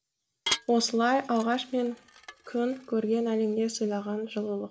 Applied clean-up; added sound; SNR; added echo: none; Dishes, pots, and pans / Glass; 11 dB; none.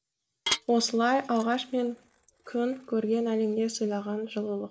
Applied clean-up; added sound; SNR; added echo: neural mask model Resemble Enhance denoiser.